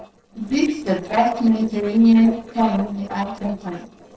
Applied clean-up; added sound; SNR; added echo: neural separator model SepFormer DNS4.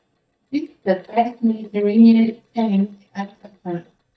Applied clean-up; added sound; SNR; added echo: neural mask model DeepFilterNet 3.